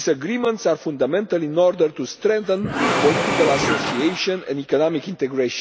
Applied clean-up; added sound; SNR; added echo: none; Engine / Mechanisms; 3 dB; none.